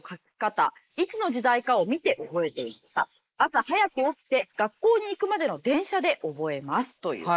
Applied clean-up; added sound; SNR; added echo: neural mask model Resemble Enhance denoiser.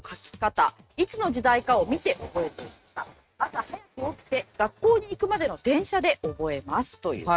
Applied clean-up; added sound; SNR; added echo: neural mask model RNNoise.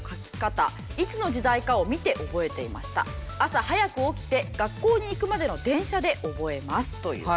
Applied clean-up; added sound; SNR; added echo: none; none; none; none.